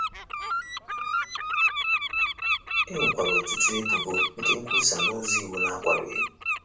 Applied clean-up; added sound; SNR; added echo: none; Bird; -5 dB; reverberation time 0.3 s.